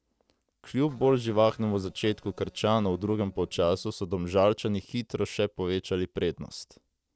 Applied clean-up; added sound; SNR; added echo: neural separator model SepFormer DNS4.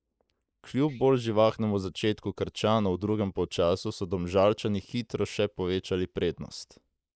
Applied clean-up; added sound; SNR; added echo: neural mask model Resemble Enhance denoiser.